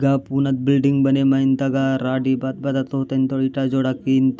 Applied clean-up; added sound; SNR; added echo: none; none; none; none.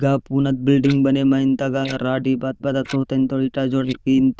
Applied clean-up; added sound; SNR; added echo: neural diffusion model UNIVERSE++.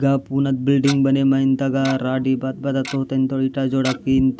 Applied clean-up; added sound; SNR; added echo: none; Tick-tock; 17 dB; none.